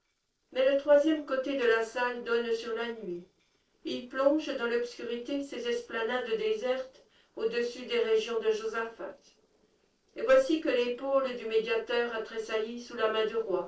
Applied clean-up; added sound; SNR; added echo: neural separator model SepFormer DNS4.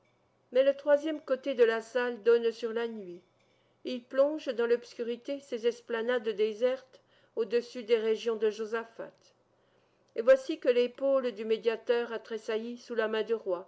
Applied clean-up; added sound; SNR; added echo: none; none; none; none.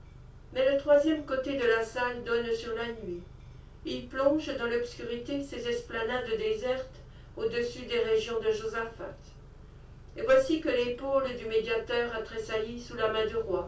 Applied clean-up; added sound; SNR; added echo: none; Idling / Accelerating, revving, vroom / Car; 18 dB; reverberation time 0.2 s.